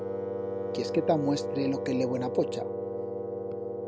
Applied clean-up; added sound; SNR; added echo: none; Wind instrument, woodwind instrument + Wind instrument, woodwind instrument; 1 dB; none.